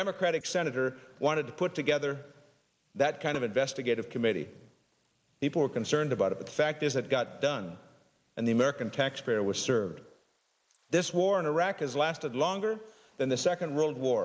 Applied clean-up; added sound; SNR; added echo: neural mask model Resemble Enhance denoiser.